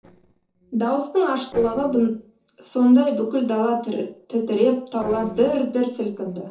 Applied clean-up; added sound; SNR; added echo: neural separator model SepFormer DNS4.